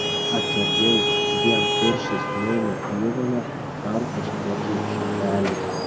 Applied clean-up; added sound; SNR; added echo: none; Traffic noise, roadway noise / Vehicle horn, car horn, honking; -3 dB; reverberation time 0.9 s.